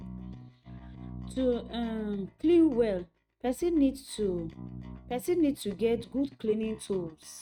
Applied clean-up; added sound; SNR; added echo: neural mask model RNNoise.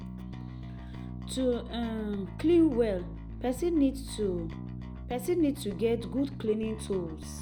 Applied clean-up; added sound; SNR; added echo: none; Bass guitar; 9 dB; none.